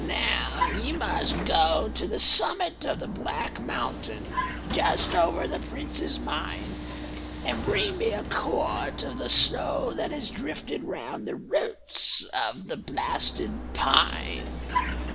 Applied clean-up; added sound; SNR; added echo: none; Vehicle; 7 dB; none.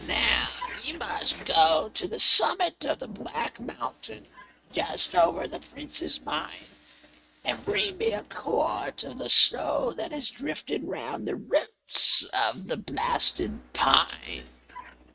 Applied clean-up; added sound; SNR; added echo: neural mask model RNNoise.